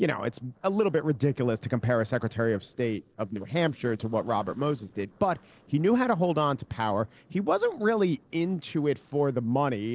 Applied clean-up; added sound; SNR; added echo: neural separator model SepFormer DNS4.